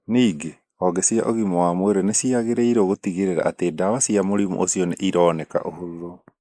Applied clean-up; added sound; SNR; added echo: neural mask model Resemble Enhance denoiser.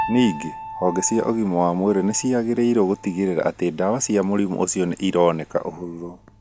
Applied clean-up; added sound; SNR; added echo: none; Piano; 15 dB; none.